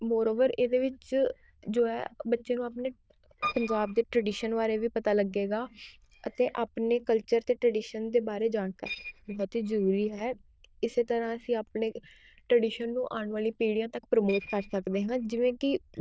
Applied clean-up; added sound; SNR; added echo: neural diffusion model UNIVERSE++.